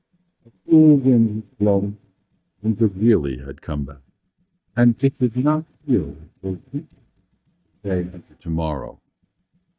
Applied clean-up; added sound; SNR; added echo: neural mask model DeepFilterNet 3.